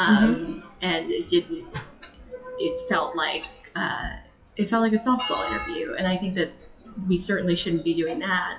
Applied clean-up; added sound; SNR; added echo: classical method WPE with log-MMSE.